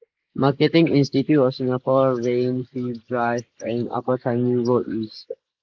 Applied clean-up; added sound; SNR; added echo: neural mask model Resemble Enhance denoiser.